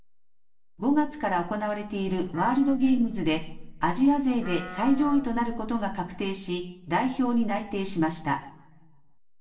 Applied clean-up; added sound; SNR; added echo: neural separator model SepFormer DNS4.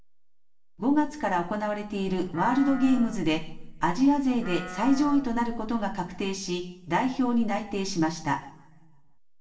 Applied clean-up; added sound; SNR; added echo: none; Livestock, farm animals, working animals; 11 dB; reverberation time 0.7 s.